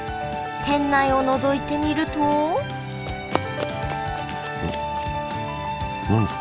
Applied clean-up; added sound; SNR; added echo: none; Run; 12 dB; none.